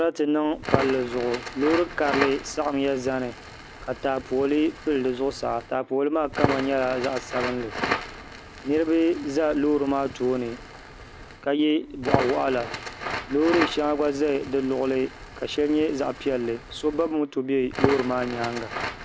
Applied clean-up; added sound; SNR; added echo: none; Crackle; 8 dB; none.